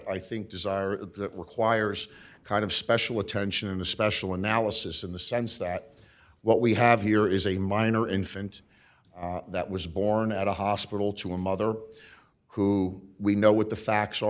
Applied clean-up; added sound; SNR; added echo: none; none; none; none.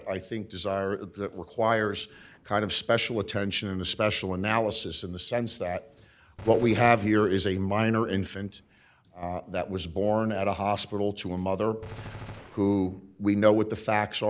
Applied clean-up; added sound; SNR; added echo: none; Gunshot, gunfire; 17 dB; none.